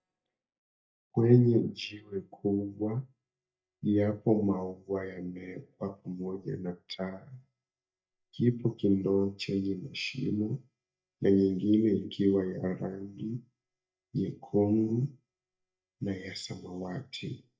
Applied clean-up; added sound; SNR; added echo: neural mask model DeepFilterNet 3.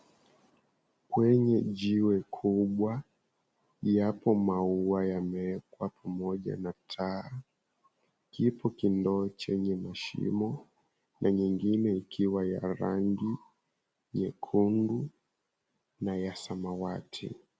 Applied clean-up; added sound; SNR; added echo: none; none; none; none.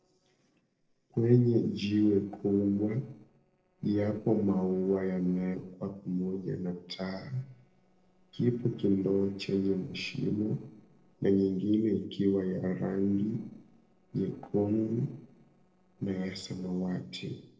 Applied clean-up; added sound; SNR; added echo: neural separator model SepFormer DNS4.